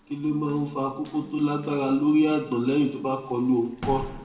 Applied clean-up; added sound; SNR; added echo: none; Water tap, faucet; 17 dB; reverberation time 0.7 s.